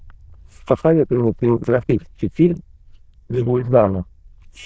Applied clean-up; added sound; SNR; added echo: neural diffusion model UNIVERSE++.